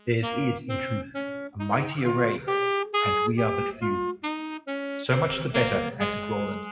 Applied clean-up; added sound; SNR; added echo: classical method WPE with log-MMSE.